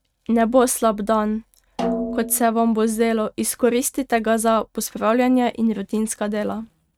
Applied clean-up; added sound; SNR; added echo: neural mask model RNNoise.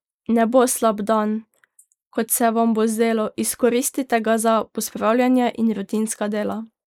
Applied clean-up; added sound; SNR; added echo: neural mask model Resemble Enhance denoiser.